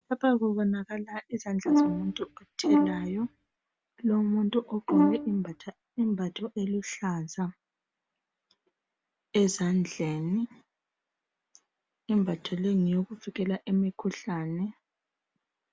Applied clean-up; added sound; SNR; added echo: none; Brass instrument; -3 dB; none.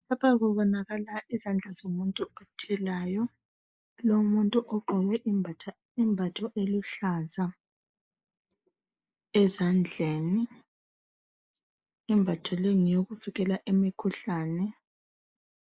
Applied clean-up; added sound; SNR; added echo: neural mask model Resemble Enhance denoiser.